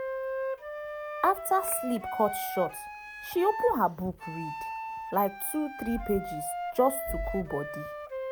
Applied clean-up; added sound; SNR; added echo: none; Wind instrument, woodwind instrument; 6 dB; none.